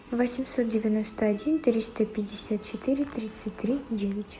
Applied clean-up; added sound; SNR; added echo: none; none; none; none.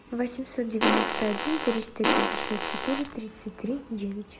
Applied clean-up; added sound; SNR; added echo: none; Fart; -3 dB; none.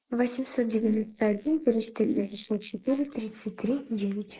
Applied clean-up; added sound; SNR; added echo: neural mask model Resemble Enhance denoiser.